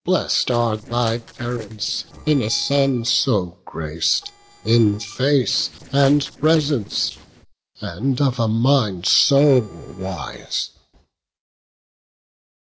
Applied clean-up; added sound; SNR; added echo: neural separator model SepFormer DNS4.